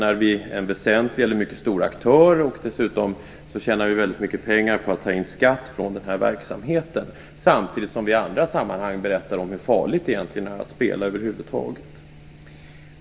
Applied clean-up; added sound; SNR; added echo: none; none; none; reverberation time 2.1 s.